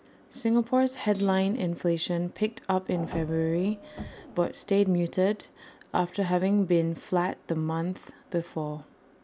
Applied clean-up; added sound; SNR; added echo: none; Thump, thud + Printer; 15 dB; none.